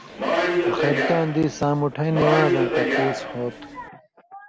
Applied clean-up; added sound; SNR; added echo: none; Subway, metro, underground; 0 dB; none.